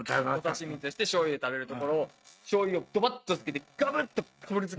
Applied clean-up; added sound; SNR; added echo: neural mask model RNNoise.